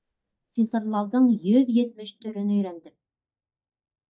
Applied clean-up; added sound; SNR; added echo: neural mask model DeepFilterNet 3.